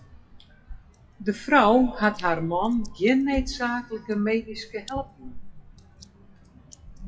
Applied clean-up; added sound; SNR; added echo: classical method WPE with log-MMSE.